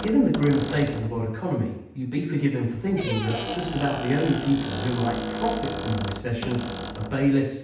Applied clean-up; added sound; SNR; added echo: none; Squeak; 9 dB; reverberation time 0.9 s.